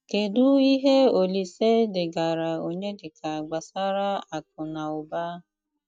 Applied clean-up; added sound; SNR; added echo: neural mask model DeepFilterNet 3.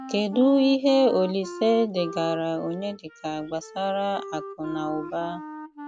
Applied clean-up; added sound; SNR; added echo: none; Wind instrument, woodwind instrument; 14 dB; none.